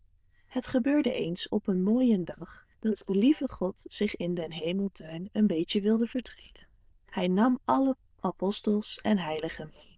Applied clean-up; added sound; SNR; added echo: neural diffusion model UNIVERSE++.